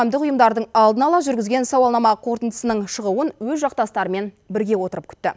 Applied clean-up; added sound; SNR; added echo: none; none; none; none.